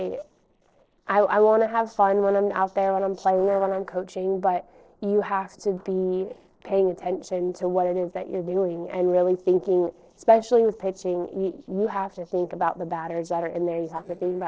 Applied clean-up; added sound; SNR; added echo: neural separator model SepFormer DNS4.